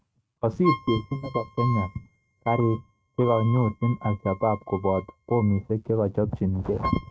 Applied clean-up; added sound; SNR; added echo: neural mask model RNNoise.